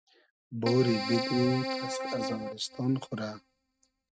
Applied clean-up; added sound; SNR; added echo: neural mask model RNNoise.